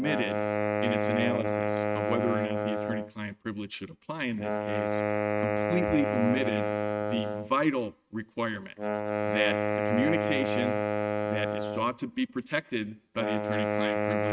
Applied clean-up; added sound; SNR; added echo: neural mask model RNNoise.